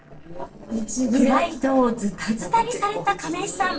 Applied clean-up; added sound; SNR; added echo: neural separator model SepFormer DNS4.